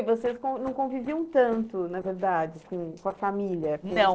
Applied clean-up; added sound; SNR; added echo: neural separator model SepFormer DNS4.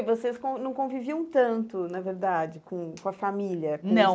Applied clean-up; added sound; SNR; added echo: none; none; none; none.